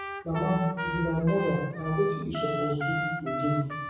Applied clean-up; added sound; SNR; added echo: none; Trumpet; 5 dB; reverberation time 1.1 s.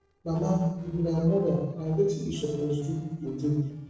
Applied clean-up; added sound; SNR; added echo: neural separator model SepFormer DNS4.